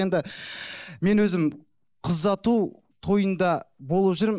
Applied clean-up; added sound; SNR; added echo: neural mask model Resemble Enhance denoiser.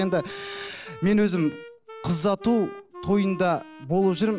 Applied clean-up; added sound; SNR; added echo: none; Wind instrument, woodwind instrument; 16 dB; none.